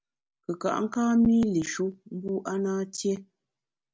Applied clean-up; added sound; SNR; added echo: none; none; none; none.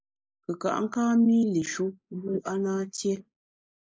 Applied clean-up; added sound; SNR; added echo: neural mask model Resemble Enhance denoiser.